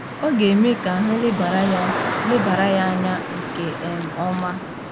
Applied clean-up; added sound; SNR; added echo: none; Traffic noise, roadway noise; 6 dB; none.